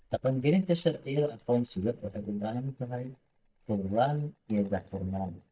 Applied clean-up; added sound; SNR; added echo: neural mask model DeepFilterNet 3.